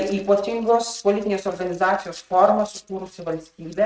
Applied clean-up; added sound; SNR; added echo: neural mask model RNNoise.